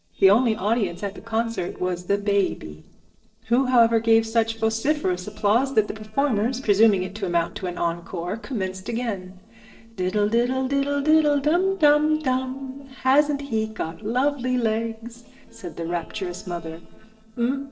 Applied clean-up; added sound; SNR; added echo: neural separator model SepFormer DNS4.